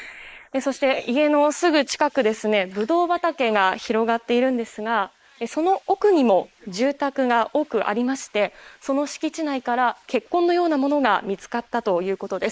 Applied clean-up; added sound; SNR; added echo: neural mask model Resemble Enhance denoiser.